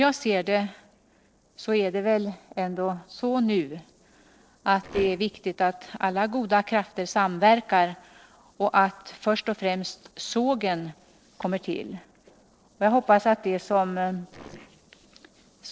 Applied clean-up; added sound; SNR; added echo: neural separator model SepFormer DNS4.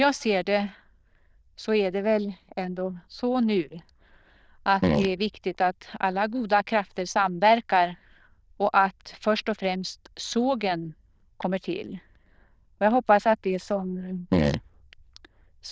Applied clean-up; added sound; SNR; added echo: neural diffusion model UNIVERSE++.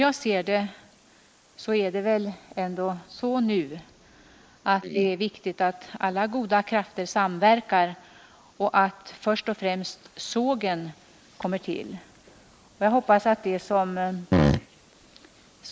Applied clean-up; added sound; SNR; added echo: neural mask model Resemble Enhance denoiser.